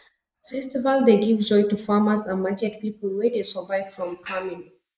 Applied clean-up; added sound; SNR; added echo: neural mask model Resemble Enhance denoiser.